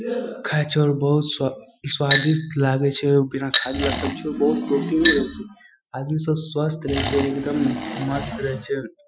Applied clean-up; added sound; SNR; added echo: classical method Wiener filter.